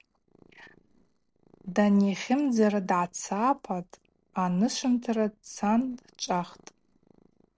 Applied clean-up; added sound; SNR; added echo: neural separator model SepFormer DNS4.